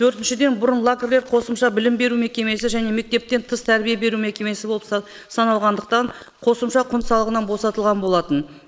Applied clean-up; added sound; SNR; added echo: neural mask model Resemble Enhance denoiser.